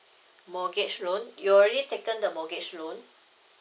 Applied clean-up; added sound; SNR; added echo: none; none; none; none.